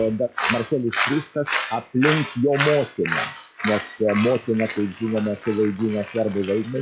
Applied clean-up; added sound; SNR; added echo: classical method log-MMSE.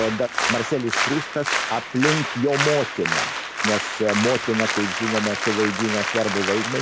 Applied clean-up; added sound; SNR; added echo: none; Applause; 1 dB; none.